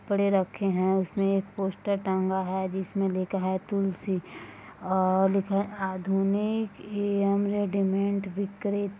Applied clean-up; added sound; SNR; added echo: none; none; none; none.